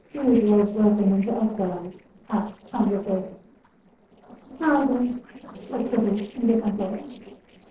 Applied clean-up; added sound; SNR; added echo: neural separator model SepFormer DNS4.